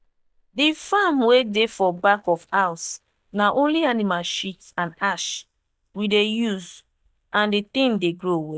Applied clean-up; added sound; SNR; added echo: neural mask model DeepFilterNet 3.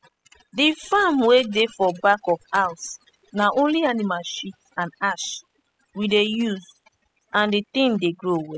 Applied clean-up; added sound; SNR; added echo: classical method spectral subtraction.